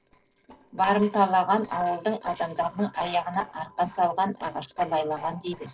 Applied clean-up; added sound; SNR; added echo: neural separator model SepFormer DNS4.